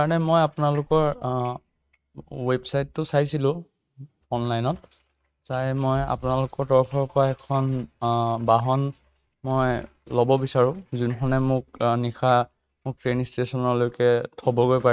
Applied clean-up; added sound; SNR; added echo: neural mask model RNNoise.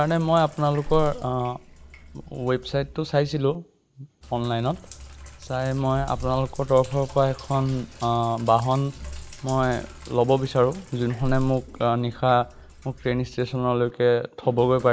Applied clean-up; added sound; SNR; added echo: none; Sink (filling or washing); 13 dB; none.